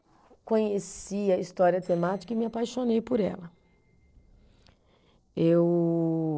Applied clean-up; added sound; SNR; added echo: neural separator model SepFormer DNS4.